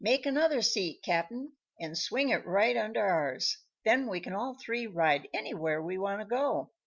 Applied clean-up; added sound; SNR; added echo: none; none; none; none.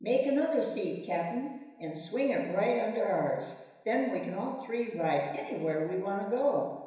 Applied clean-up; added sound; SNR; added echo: none; none; none; reverberation time 1.0 s.